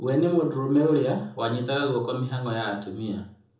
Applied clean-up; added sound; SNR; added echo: none; none; none; reverberation time 1.0 s.